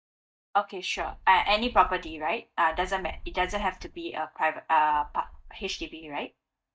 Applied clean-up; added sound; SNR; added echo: neural mask model DeepFilterNet 3.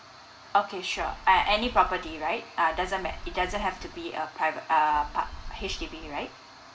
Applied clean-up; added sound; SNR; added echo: none; Telephone; 12 dB; reverberation time 1.4 s.